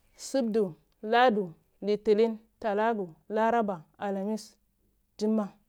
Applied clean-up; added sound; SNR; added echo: none; none; none; none.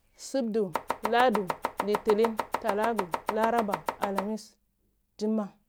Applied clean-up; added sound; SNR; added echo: none; Domestic sounds, home sounds; 3 dB; none.